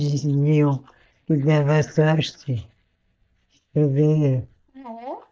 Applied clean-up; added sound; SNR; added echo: neural mask model DeepFilterNet 3.